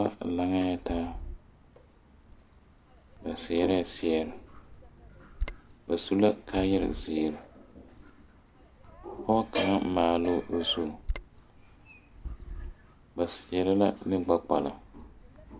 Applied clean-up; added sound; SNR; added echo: none; Bird vocalization, bird call, bird song; 13 dB; none.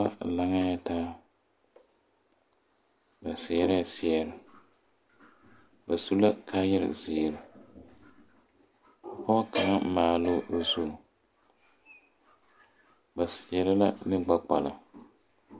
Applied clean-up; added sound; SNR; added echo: none; none; none; none.